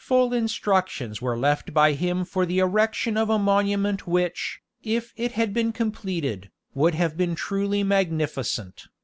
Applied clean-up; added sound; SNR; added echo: none; none; none; none.